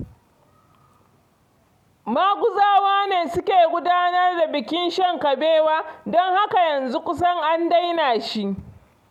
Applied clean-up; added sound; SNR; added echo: none; none; none; none.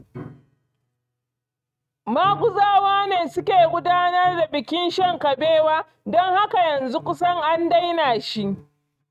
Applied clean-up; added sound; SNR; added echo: neural mask model RNNoise.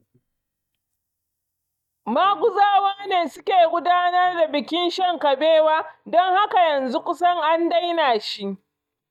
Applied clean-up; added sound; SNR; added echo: neural mask model DeepFilterNet 3.